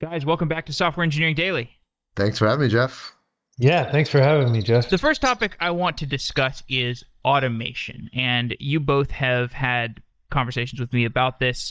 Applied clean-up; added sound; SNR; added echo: neural mask model DeepFilterNet 3.